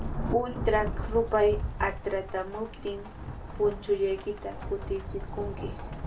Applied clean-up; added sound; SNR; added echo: none; Rain / Thunderstorm; 5 dB; reverberation time 0.2 s.